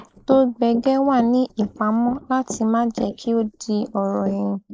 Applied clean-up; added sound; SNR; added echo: neural mask model Resemble Enhance denoiser.